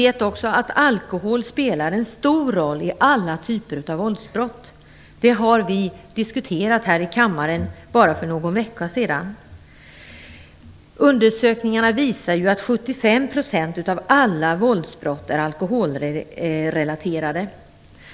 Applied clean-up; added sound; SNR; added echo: none; none; none; none.